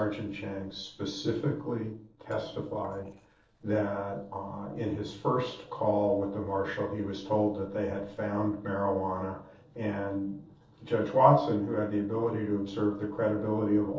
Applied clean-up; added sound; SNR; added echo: neural separator model SepFormer DNS4.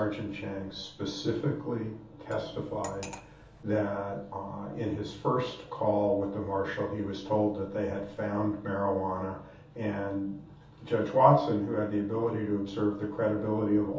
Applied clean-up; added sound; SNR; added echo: none; Cutlery, silverware; 17 dB; reverberation time 0.5 s.